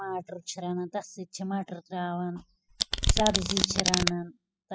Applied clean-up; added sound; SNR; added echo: classical method spectral subtraction.